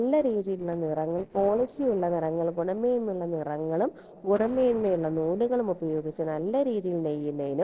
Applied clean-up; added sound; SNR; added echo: neural separator model SepFormer DNS4.